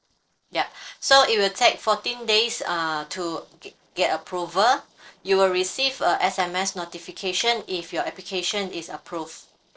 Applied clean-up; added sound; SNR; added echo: neural separator model SepFormer DNS4.